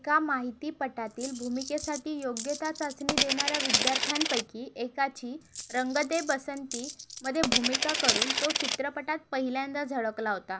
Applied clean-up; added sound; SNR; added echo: none; Coin (dropping); -1 dB; none.